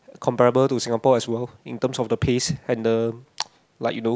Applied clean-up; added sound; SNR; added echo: none; none; none; none.